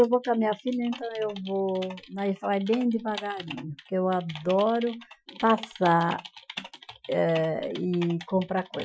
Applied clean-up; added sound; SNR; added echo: classical method Wiener filter.